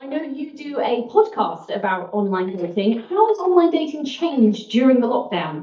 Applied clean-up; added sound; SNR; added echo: neural mask model DeepFilterNet 3.